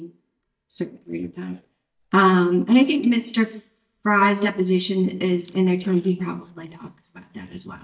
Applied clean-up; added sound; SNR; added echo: neural mask model DeepFilterNet 3.